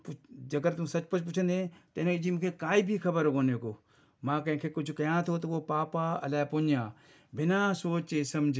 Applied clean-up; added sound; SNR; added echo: none; none; none; none.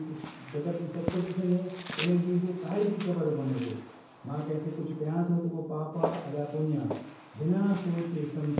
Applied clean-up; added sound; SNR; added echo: none; Walk, footsteps; 10 dB; reverberation time 0.9 s.